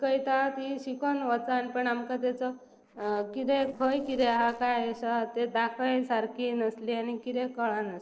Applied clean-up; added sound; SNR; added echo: neural separator model SepFormer DNS4.